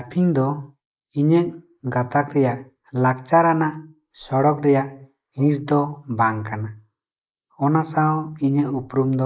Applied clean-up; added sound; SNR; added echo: neural mask model Resemble Enhance denoiser.